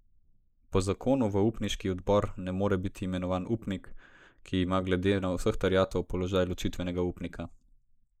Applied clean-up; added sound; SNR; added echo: neural mask model Resemble Enhance denoiser.